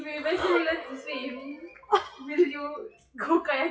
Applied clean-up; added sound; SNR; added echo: classical method WPE with log-MMSE.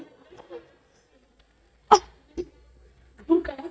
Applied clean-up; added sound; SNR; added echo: neural mask model DeepFilterNet 3.